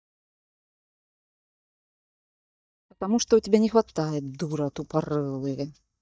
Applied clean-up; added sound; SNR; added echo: neural mask model DeepFilterNet 3.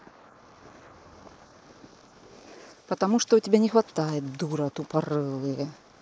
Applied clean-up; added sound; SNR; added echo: neural mask model Resemble Enhance denoiser.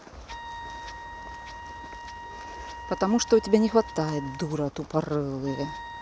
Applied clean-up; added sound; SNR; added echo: none; Wind instrument, woodwind instrument; 13 dB; none.